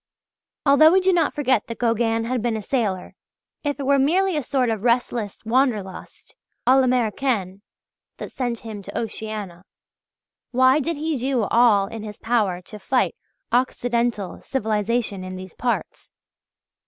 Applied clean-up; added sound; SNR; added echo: none; none; none; none.